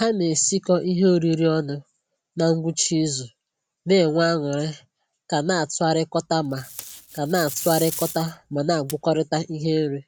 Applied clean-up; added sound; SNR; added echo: none; Packing tape, duct tape; 13 dB; none.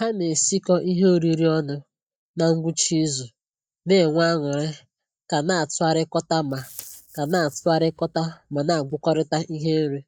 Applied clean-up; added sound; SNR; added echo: neural mask model DeepFilterNet 3.